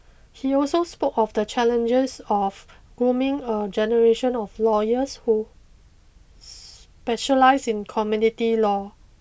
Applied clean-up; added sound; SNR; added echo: none; none; none; none.